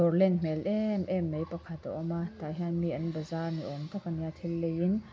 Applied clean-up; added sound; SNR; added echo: none; none; none; none.